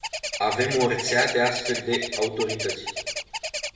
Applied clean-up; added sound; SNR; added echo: none; Bird; 6 dB; reverberation time 0.9 s.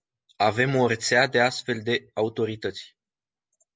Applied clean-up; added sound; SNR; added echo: none; none; none; none.